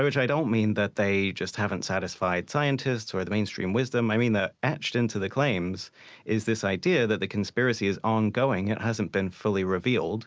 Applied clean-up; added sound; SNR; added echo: none; none; none; none.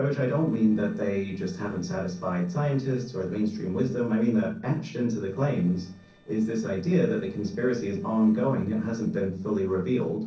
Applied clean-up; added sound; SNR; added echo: neural separator model SepFormer DNS4.